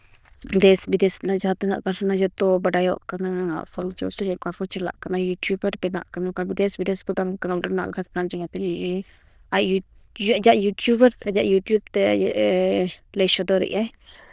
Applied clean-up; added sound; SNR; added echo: neural diffusion model UNIVERSE++.